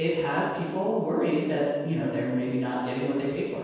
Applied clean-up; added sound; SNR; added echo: none; none; none; reverberation time 1.2 s.